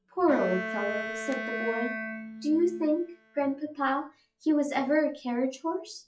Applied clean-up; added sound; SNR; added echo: classical method log-MMSE.